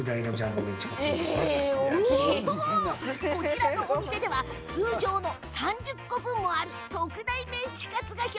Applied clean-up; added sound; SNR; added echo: none; none; none; none.